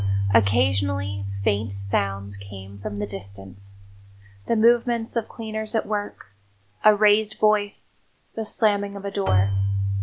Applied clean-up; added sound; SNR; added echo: none; Keyboard (musical); 4 dB; none.